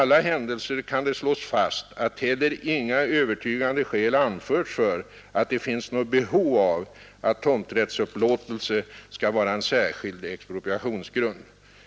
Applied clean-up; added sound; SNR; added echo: none; none; none; none.